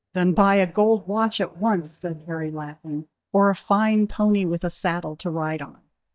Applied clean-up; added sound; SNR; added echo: neural mask model DeepFilterNet 3.